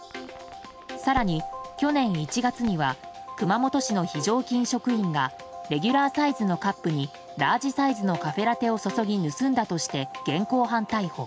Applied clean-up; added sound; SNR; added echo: none; Crackle; 17 dB; none.